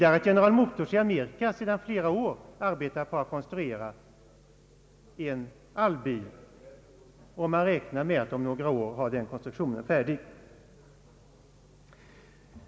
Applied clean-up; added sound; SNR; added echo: none; none; none; none.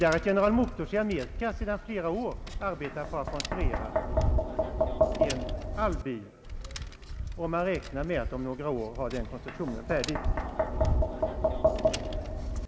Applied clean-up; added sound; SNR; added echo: none; Tap; -1 dB; none.